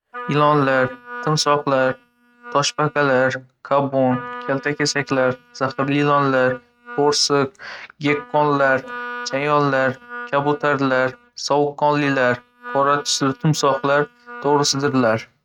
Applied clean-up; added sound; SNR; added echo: neural mask model RNNoise.